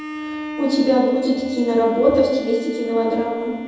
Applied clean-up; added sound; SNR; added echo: none; Bowed string instrument; 13 dB; reverberation time 1.1 s.